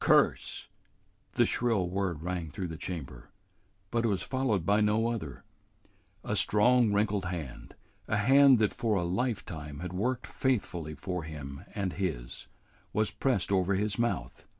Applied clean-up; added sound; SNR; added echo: none; none; none; none.